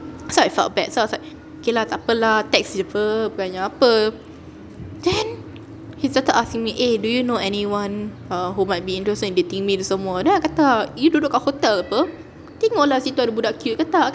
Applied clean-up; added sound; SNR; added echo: none; none; none; none.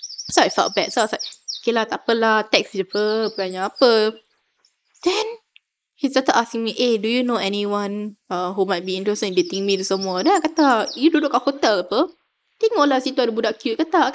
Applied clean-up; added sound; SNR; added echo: neural mask model Resemble Enhance denoiser.